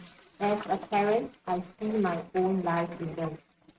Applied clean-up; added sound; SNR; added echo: neural mask model RNNoise.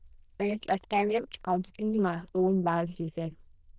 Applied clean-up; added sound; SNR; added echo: neural diffusion model UNIVERSE++.